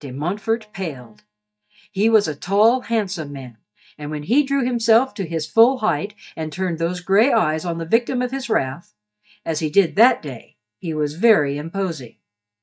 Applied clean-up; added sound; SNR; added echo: neural mask model DeepFilterNet 3.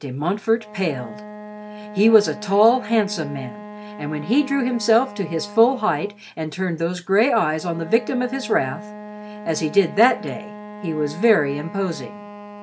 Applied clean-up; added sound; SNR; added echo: none; Wind instrument, woodwind instrument; 15 dB; none.